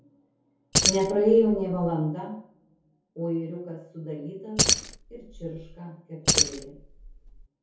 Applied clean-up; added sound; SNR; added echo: none; Keys jangling; -2 dB; reverberation time 0.6 s.